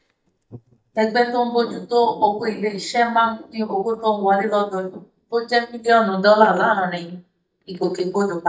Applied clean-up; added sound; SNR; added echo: neural mask model DeepFilterNet 3.